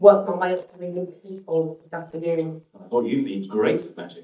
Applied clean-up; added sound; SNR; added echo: neural mask model DeepFilterNet 3.